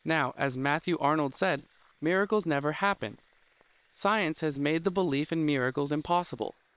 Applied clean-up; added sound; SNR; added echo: neural separator model SepFormer WHAM!.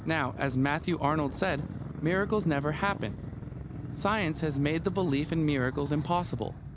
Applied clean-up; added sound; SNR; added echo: none; Motorcycle; 9 dB; none.